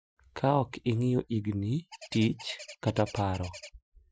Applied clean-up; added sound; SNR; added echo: classical method Wiener filter.